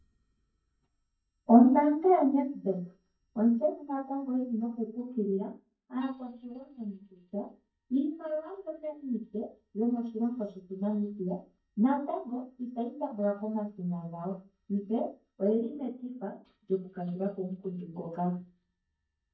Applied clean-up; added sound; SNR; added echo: neural mask model DeepFilterNet 3.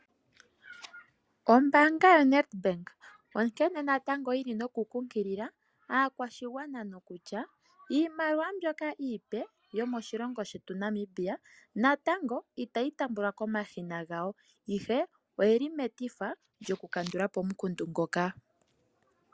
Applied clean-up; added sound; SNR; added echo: none; none; none; none.